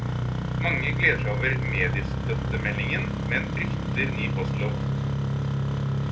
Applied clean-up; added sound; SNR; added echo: none; Engine starting; -4 dB; reverberation time 0.3 s.